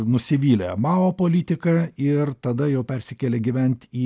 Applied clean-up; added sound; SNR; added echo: none; none; none; none.